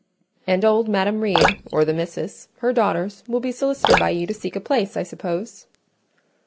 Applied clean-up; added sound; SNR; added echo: none; Drip; 3 dB; none.